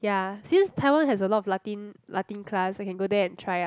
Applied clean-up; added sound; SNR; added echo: none; none; none; none.